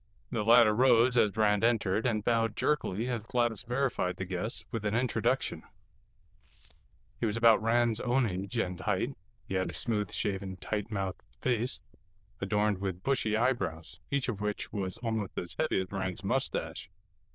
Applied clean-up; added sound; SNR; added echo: neural diffusion model UNIVERSE++.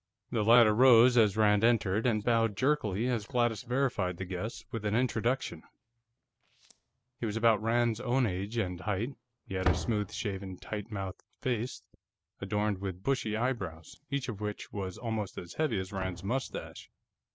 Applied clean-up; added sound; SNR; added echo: none; Slam; 16 dB; none.